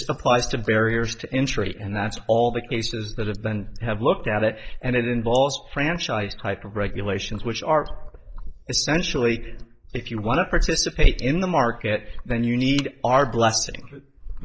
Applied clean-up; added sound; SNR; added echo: neural mask model Resemble Enhance denoiser.